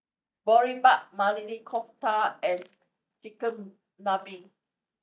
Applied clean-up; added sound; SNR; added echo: neural mask model DeepFilterNet 3.